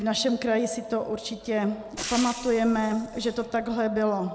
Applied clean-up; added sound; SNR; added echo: none; Frying (food); 12 dB; none.